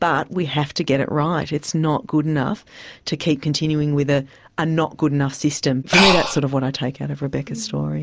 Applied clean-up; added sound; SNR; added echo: none; Breathing; -4 dB; none.